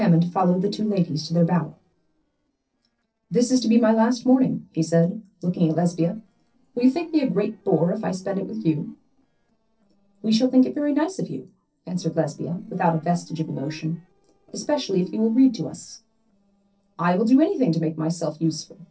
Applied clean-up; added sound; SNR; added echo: neural separator model SepFormer DNS4.